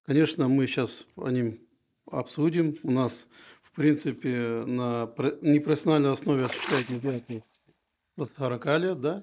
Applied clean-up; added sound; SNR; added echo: neural mask model DeepFilterNet 3.